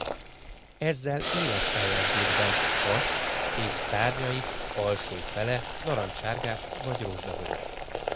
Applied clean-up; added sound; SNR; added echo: none; Boiling; -2 dB; none.